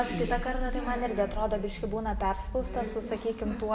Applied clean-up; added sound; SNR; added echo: none; none; none; none.